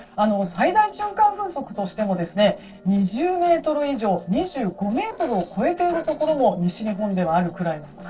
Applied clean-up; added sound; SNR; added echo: neural separator model SepFormer DNS4.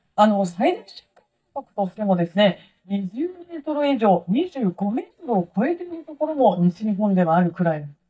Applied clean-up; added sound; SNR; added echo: neural mask model DeepFilterNet 3.